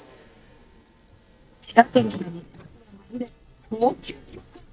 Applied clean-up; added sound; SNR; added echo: neural mask model DeepFilterNet 3.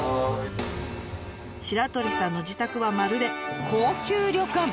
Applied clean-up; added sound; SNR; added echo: none; none; none; none.